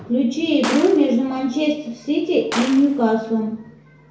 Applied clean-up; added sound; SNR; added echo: none; Gunshot, gunfire; 14 dB; reverberation time 0.6 s.